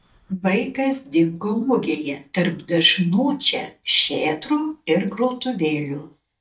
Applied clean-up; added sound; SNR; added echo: neural mask model DeepFilterNet 3.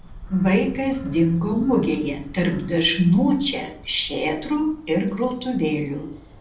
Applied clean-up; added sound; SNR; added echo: none; Bird vocalization, bird call, bird song; 19 dB; reverberation time 0.6 s.